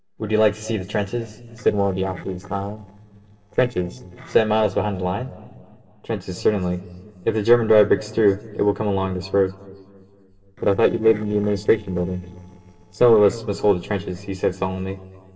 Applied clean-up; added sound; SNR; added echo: neural separator model SepFormer DNS4.